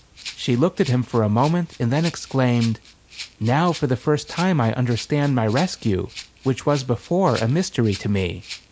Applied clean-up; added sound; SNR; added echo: none; Rattle (instrument); 19 dB; none.